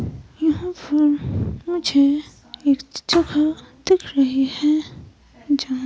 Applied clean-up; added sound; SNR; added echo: none; Thump, thud; 16 dB; none.